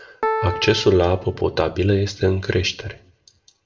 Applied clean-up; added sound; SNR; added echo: none; Piano; 8 dB; reverberation time 0.3 s.